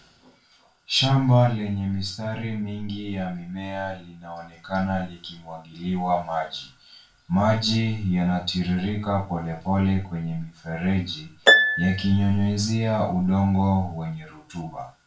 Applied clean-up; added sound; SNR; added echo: none; Harp; 1 dB; reverberation time 0.3 s.